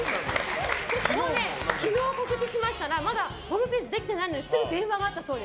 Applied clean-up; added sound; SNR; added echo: none; none; none; none.